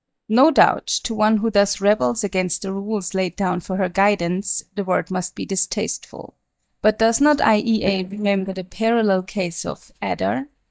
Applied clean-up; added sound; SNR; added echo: neural mask model DeepFilterNet 3.